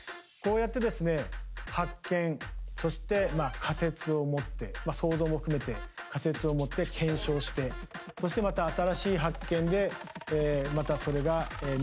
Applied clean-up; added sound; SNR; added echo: none; none; none; none.